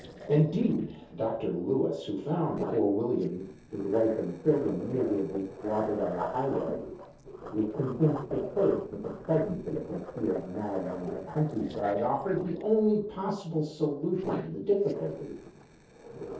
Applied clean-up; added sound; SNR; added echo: neural separator model SepFormer DNS4.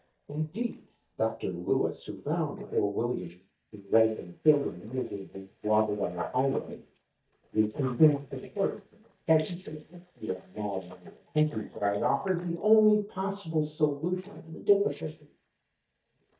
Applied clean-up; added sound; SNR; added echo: neural mask model DeepFilterNet 3.